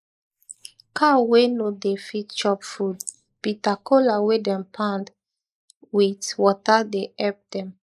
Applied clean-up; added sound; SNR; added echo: neural mask model Resemble Enhance denoiser.